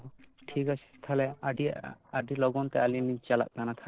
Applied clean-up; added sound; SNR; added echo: neural separator model SepFormer DNS4.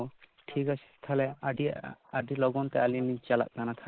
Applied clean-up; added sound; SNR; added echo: neural mask model Resemble Enhance denoiser.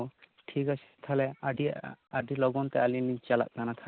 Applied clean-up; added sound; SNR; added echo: none; none; none; none.